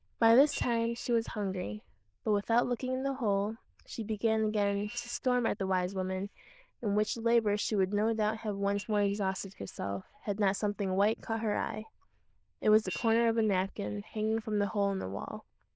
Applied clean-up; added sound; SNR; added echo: neural diffusion model UNIVERSE++.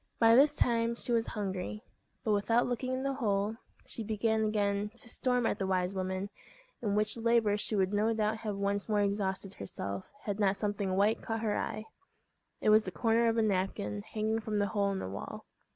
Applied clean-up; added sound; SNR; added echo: none; none; none; none.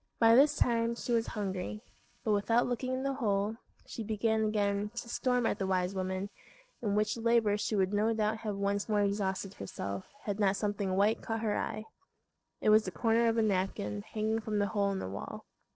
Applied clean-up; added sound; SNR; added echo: neural separator model SepFormer DNS4.